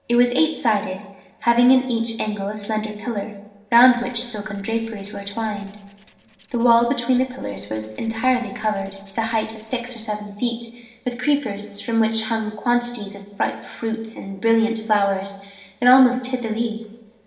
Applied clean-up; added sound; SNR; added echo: neural separator model SepFormer DNS4.